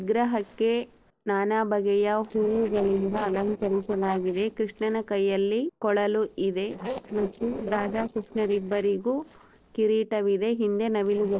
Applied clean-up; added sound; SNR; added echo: neural separator model SepFormer DNS4.